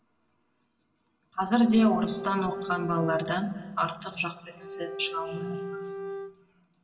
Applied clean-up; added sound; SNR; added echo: none; Bowed string instrument; 8 dB; reverberation time 1.8 s.